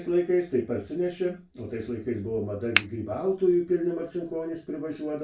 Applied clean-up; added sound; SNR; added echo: none; Finger snapping; -1 dB; reverberation time 0.2 s.